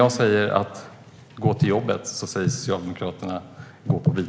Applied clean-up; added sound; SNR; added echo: none; none; none; none.